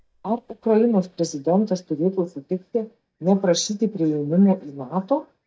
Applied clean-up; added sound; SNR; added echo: neural mask model DeepFilterNet 3.